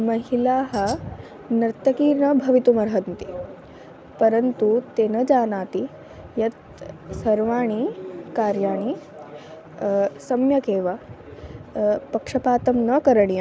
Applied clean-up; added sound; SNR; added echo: none; Tambourine; 18 dB; none.